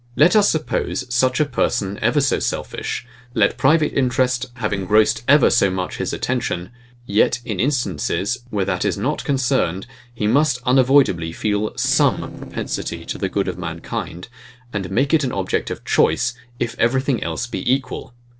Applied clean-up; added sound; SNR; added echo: neural separator model SepFormer DNS4.